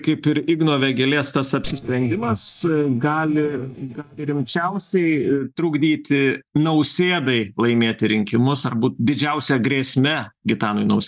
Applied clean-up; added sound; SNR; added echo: neural mask model DeepFilterNet 3.